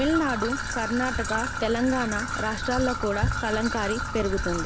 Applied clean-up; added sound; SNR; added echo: none; Trickle, dribble / Traffic noise, roadway noise; 3 dB; none.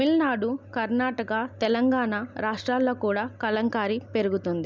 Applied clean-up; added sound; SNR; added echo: none; none; none; none.